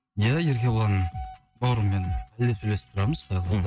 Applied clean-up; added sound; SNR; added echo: neural mask model RNNoise.